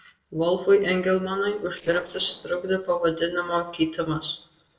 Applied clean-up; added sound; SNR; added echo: neural separator model SepFormer DNS4.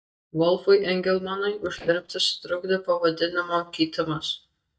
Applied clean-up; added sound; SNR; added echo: neural mask model DeepFilterNet 3.